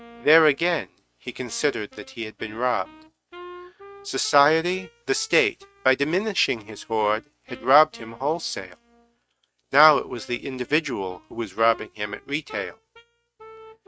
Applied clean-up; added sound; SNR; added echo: neural mask model RNNoise.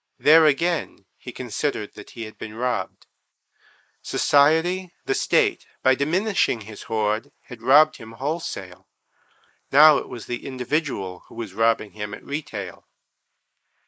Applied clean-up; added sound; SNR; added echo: neural mask model Resemble Enhance denoiser.